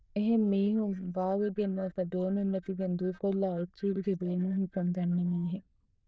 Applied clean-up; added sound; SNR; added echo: neural diffusion model UNIVERSE++.